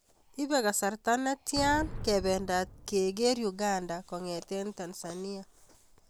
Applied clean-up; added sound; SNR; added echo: none; Boom; 11 dB; none.